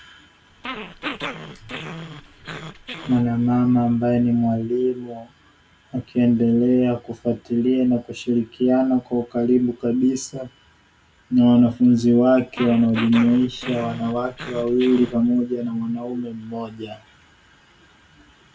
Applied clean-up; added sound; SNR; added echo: none; Growling; 13 dB; none.